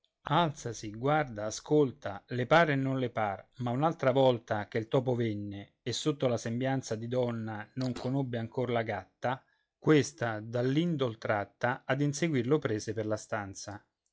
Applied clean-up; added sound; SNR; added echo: classical method log-MMSE.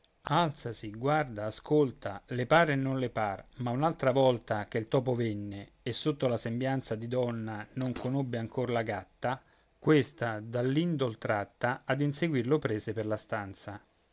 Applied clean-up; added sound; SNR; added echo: none; Fart; 18 dB; none.